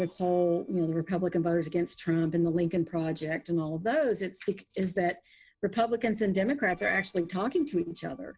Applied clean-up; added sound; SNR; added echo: neural separator model SepFormer DNS4.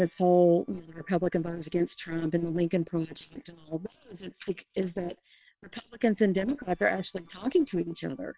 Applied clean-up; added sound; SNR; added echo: neural separator model SepFormer WHAM!.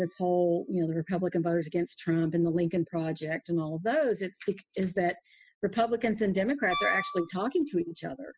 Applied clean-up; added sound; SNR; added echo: classical method spectral subtraction.